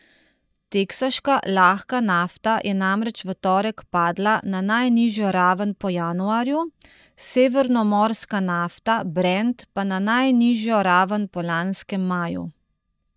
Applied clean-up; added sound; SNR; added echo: neural mask model DeepFilterNet 3.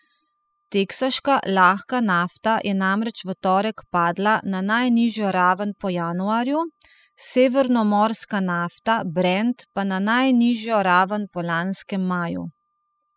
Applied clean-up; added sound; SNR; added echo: classical method spectral subtraction.